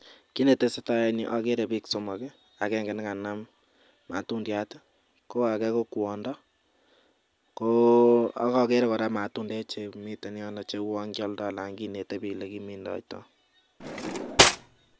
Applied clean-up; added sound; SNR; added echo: none; Cutlery, silverware; -4 dB; none.